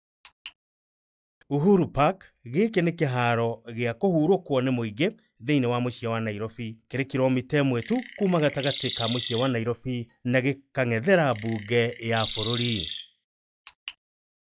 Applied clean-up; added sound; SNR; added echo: classical method log-MMSE.